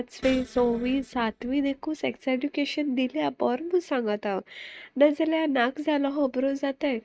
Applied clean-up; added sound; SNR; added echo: neural mask model RNNoise.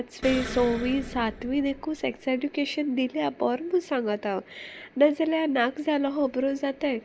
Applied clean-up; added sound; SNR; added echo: none; Explosion; 11 dB; none.